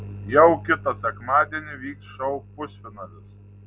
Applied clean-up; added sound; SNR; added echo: none; none; none; none.